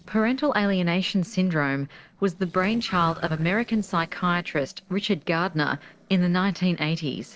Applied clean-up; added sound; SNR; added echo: neural separator model SepFormer DNS4.